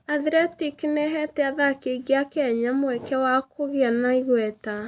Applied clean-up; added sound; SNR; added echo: none; none; none; none.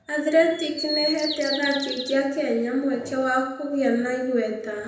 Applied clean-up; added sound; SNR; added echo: none; Bird vocalization, bird call, bird song; 8 dB; reverberation time 0.8 s.